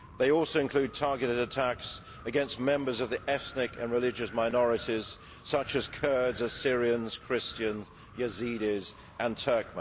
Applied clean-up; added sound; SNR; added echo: none; Wind; 18 dB; none.